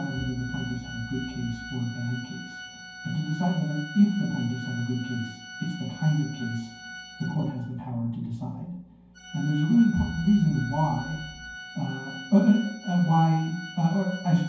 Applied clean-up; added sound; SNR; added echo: none; Organ; 15 dB; reverberation time 0.9 s.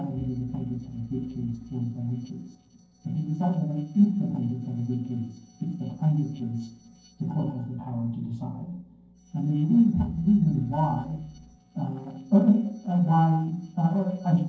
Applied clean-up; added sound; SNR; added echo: neural separator model SepFormer DNS4.